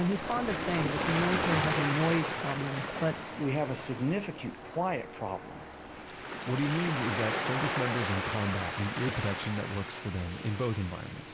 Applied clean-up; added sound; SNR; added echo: none; Waves, surf; 3 dB; none.